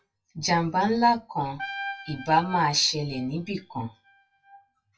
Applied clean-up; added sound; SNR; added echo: classical method WPE with log-MMSE.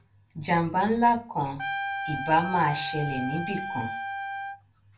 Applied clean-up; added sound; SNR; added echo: none; Trumpet; 6 dB; reverberation time 0.2 s.